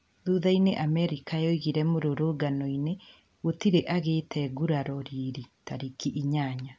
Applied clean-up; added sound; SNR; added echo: none; none; none; none.